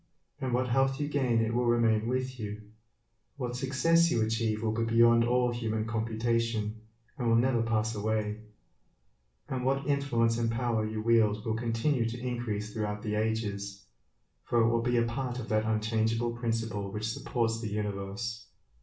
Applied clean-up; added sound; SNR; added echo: none; none; none; reverberation time 0.3 s.